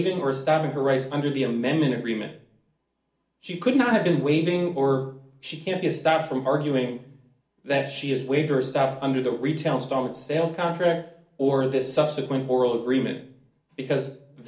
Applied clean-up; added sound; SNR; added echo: none; none; none; reverberation time 0.4 s.